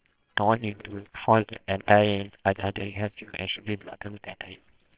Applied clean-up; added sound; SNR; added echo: neural separator model SepFormer WHAMR!.